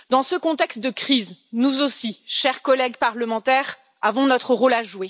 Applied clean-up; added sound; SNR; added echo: none; none; none; none.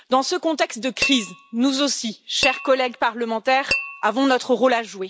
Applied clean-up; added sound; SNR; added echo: none; Tap / Glass; 9 dB; none.